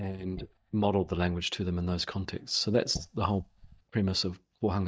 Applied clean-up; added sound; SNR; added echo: neural mask model DeepFilterNet 3.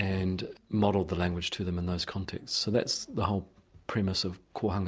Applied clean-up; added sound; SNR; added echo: none; none; none; none.